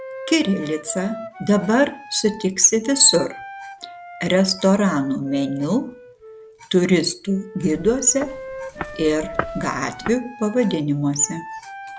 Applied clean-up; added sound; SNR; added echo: none; Wind instrument, woodwind instrument + Walk, footsteps; 15 dB; none.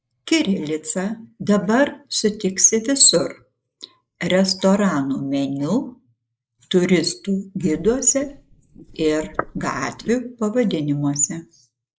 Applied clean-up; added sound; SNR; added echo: neural mask model Resemble Enhance denoiser.